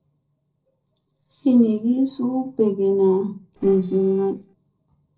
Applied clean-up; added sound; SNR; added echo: neural separator model SepFormer DNS4.